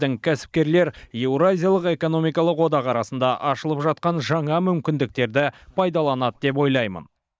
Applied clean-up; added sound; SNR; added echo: neural mask model Resemble Enhance denoiser.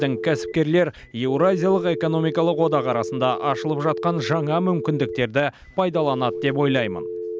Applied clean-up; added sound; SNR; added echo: none; Telephone; 8 dB; none.